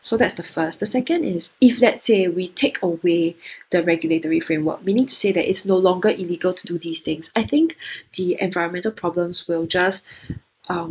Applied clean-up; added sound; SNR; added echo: neural mask model Resemble Enhance denoiser.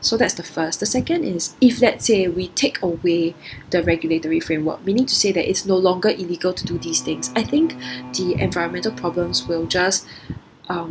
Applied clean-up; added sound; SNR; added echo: none; Bowed string instrument; 16 dB; none.